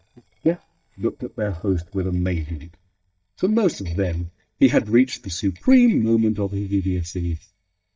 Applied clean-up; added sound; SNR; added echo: neural mask model DeepFilterNet 3.